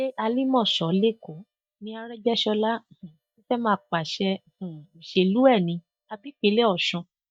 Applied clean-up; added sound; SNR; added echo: neural mask model DeepFilterNet 3.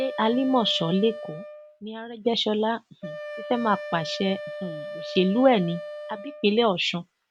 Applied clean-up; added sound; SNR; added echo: none; Wind instrument, woodwind instrument; 12 dB; none.